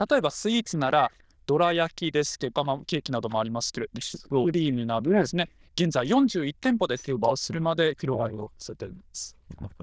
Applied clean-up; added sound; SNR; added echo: neural diffusion model UNIVERSE++.